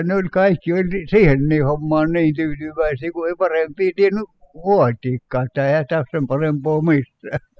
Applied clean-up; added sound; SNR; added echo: classical method spectral subtraction.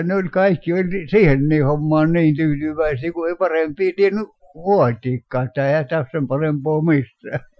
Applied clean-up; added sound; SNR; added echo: classical method Wiener filter.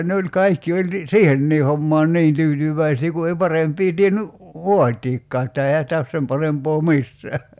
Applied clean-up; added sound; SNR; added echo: none; none; none; none.